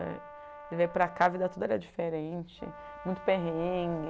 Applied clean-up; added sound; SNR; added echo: none; Brass instrument; 16 dB; none.